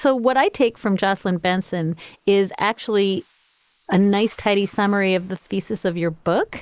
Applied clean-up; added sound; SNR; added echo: neural mask model Resemble Enhance denoiser.